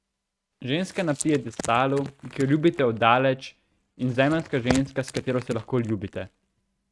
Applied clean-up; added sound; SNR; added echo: neural mask model RNNoise.